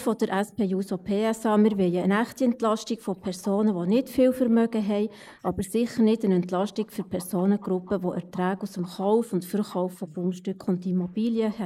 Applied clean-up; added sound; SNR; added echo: neural mask model Resemble Enhance denoiser.